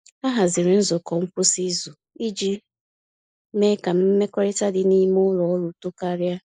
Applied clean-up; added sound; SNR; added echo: neural mask model Resemble Enhance denoiser.